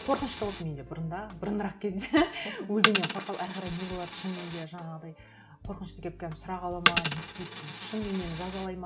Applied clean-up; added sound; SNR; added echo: none; Coin (dropping); 2 dB; none.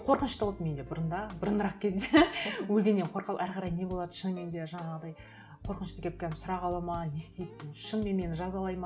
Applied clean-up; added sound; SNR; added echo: none; none; none; none.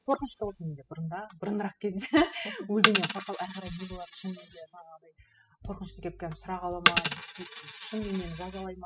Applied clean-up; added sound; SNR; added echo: classical method spectral subtraction.